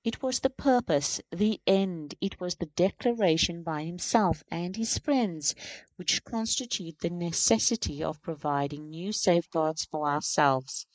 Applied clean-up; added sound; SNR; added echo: neural mask model Resemble Enhance denoiser.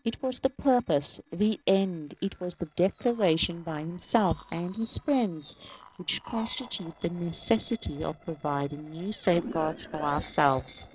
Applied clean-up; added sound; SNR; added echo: neural separator model SepFormer DNS4.